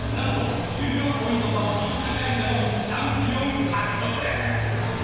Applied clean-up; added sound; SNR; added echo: none; Gong; 19 dB; reverberation time 1.9 s.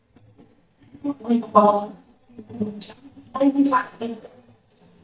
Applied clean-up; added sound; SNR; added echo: neural mask model DeepFilterNet 3.